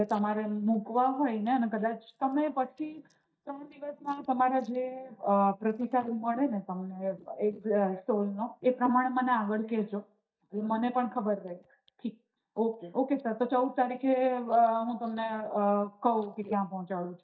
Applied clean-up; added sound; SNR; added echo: neural mask model DeepFilterNet 3.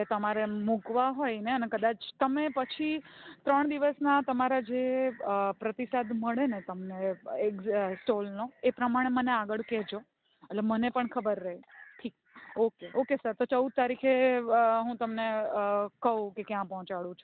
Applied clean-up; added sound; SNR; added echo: none; none; none; none.